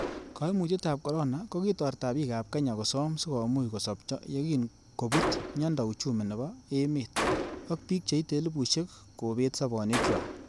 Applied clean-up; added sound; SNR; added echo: none; Gunshot, gunfire; 7 dB; none.